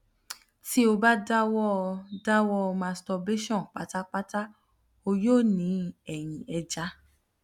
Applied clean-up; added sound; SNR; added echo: none; none; none; none.